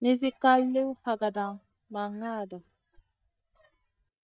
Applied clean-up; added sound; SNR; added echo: neural mask model DeepFilterNet 3.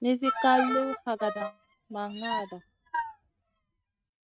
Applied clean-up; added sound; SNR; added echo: neural mask model RNNoise.